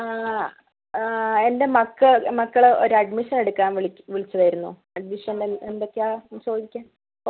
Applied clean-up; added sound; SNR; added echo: none; none; none; none.